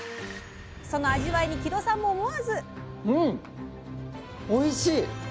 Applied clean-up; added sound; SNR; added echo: none; none; none; none.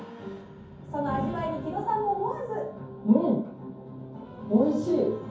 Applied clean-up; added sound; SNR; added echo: none; none; none; reverberation time 0.6 s.